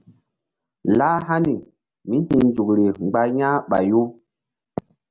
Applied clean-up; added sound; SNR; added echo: none; none; none; none.